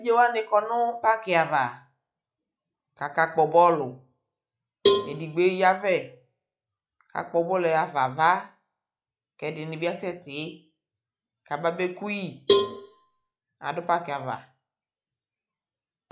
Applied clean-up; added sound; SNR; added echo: classical method log-MMSE.